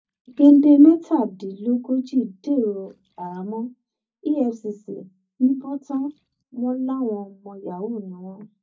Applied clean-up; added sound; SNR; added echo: neural mask model DeepFilterNet 3.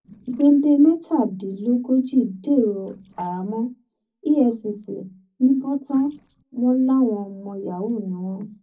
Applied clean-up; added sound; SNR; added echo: neural separator model SepFormer DNS4.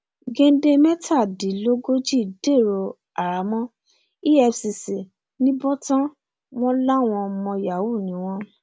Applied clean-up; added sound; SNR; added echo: none; none; none; none.